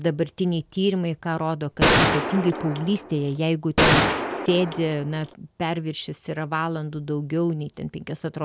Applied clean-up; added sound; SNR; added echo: none; Gunshot, gunfire; -2 dB; none.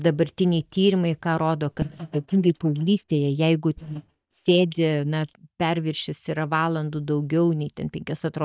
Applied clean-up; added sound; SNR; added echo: neural mask model DeepFilterNet 3.